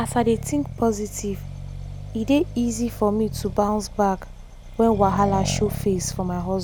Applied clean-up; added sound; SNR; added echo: none; Accelerating, revving, vroom; 8 dB; none.